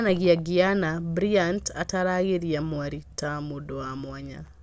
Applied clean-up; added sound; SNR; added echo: none; none; none; none.